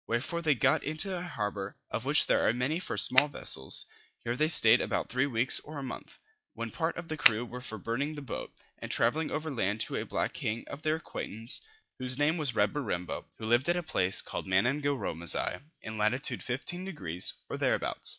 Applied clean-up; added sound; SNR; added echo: classical method log-MMSE.